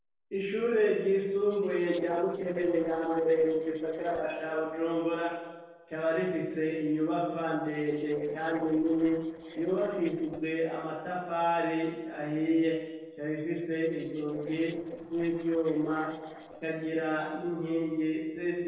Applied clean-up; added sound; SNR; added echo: neural separator model SepFormer DNS4.